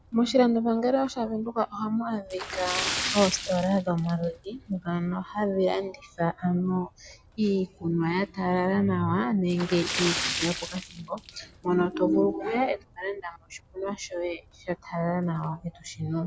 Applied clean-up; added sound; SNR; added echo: none; Splash, splatter; 11 dB; none.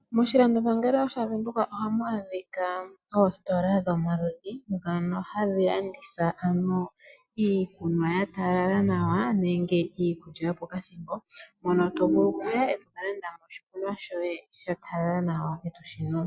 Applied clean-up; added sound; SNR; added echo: none; none; none; none.